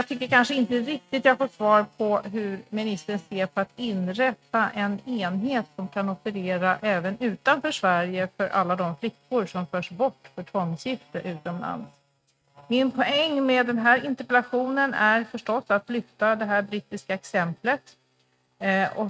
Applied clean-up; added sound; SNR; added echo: neural mask model RNNoise.